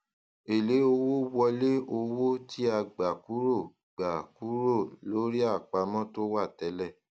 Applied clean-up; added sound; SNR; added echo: none; none; none; none.